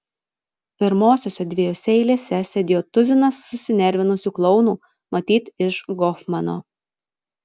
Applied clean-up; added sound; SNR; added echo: none; none; none; none.